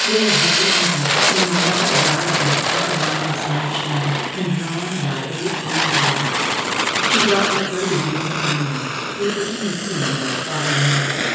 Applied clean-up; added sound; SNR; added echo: none; Fire; -3 dB; reverberation time 1.1 s.